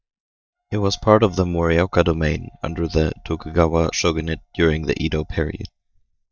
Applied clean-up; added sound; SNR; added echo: neural mask model DeepFilterNet 3.